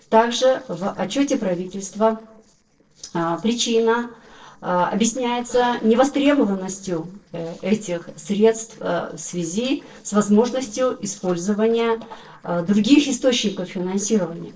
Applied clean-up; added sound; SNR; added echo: neural separator model SepFormer DNS4.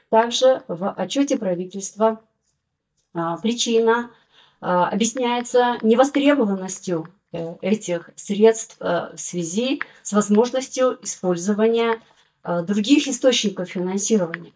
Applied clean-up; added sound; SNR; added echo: neural mask model DeepFilterNet 3.